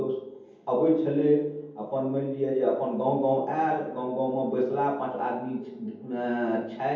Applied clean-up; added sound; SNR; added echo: none; none; none; reverberation time 0.7 s.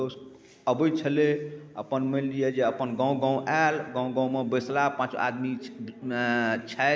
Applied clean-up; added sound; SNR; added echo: none; none; none; none.